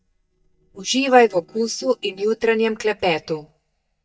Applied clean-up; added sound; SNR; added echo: neural mask model DeepFilterNet 3.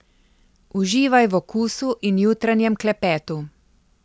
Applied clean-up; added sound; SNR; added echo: none; none; none; none.